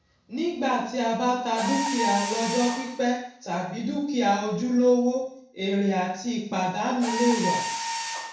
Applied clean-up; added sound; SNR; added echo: none; Mechanisms; 8 dB; reverberation time 0.6 s.